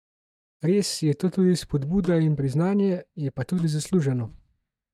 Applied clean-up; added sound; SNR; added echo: neural mask model DeepFilterNet 3.